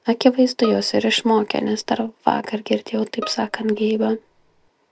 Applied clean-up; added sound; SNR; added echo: none; Bowed string instrument; 18 dB; none.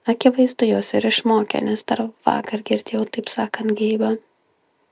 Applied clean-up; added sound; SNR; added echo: none; none; none; none.